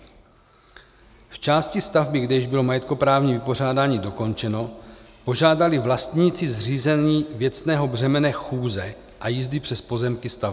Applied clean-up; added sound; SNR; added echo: none; none; none; none.